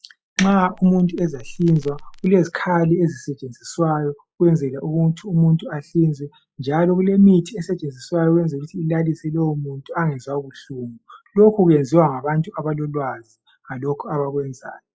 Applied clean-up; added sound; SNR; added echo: classical method log-MMSE.